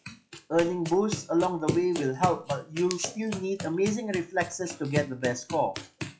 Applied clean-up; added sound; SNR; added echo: classical method log-MMSE.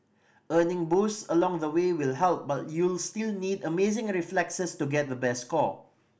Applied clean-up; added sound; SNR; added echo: none; none; none; none.